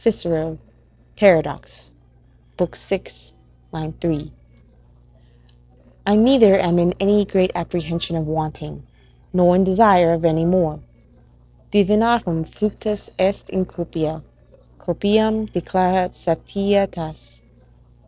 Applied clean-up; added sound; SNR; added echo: neural separator model SepFormer DNS4.